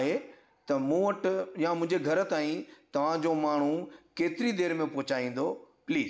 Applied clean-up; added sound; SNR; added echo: none; none; none; none.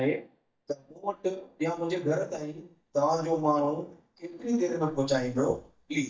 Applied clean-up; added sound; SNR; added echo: neural mask model DeepFilterNet 3.